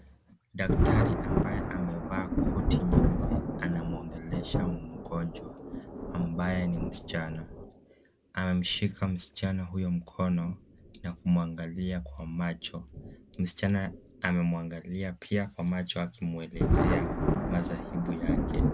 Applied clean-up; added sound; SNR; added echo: none; Thunder; -1 dB; none.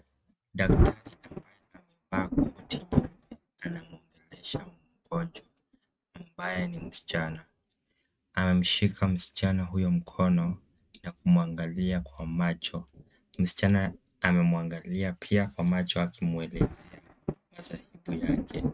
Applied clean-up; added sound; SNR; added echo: neural mask model RNNoise.